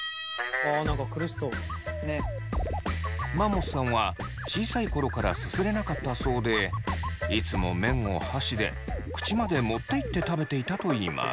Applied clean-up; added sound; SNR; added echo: none; none; none; none.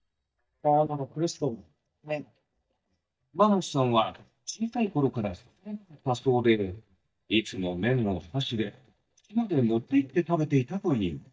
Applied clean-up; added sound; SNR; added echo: neural mask model DeepFilterNet 3.